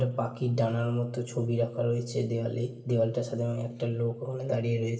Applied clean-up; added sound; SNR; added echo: none; none; none; reverberation time 0.7 s.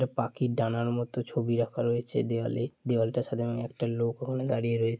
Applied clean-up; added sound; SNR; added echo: none; none; none; none.